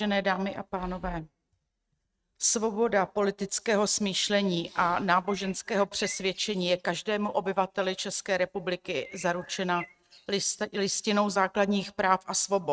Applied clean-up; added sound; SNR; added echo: neural mask model RNNoise.